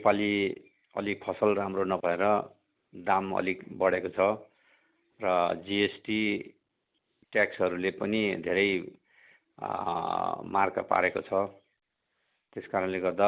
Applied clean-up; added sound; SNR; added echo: none; none; none; none.